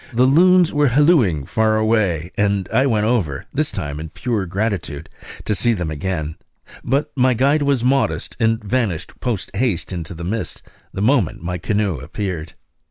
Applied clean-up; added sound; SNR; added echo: none; none; none; none.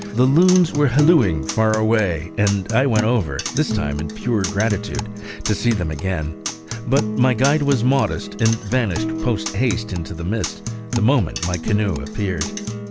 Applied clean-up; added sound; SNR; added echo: none; Acoustic guitar; 7 dB; none.